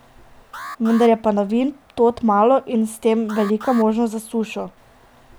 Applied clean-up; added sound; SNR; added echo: none; Alarm; 18 dB; none.